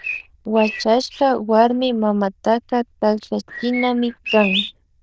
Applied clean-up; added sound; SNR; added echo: neural diffusion model UNIVERSE++.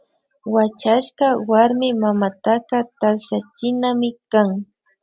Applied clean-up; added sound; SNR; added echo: none; none; none; none.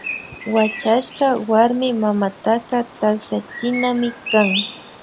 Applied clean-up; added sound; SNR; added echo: none; Bird vocalization, bird call, bird song; 11 dB; none.